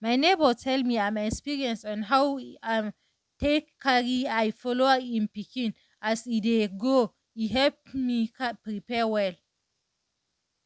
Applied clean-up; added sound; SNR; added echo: none; none; none; none.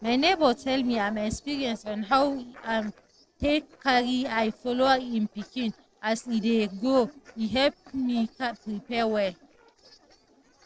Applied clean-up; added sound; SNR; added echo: neural separator model SepFormer DNS4.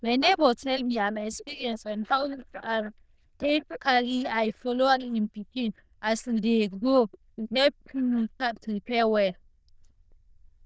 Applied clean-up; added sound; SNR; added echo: neural diffusion model UNIVERSE++.